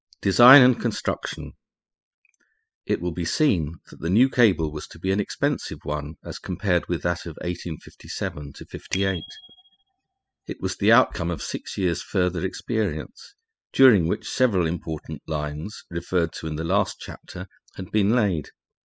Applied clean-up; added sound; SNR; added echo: classical method spectral subtraction.